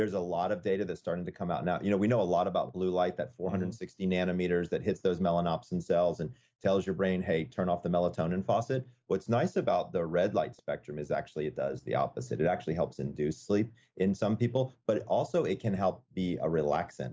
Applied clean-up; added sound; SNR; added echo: neural mask model Resemble Enhance denoiser.